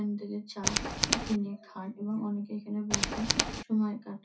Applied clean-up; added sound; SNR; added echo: none; Tools; -4 dB; reverberation time 0.3 s.